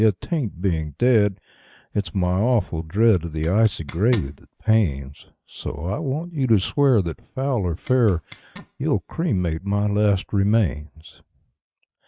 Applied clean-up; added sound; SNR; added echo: neural mask model RNNoise.